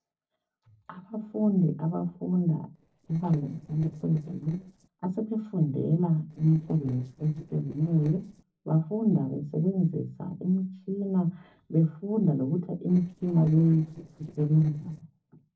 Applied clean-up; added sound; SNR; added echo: neural separator model SepFormer DNS4.